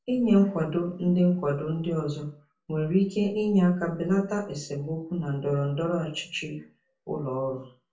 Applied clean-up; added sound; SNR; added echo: none; none; none; reverberation time 0.4 s.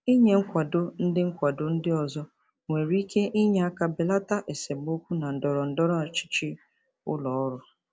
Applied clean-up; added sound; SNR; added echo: none; none; none; none.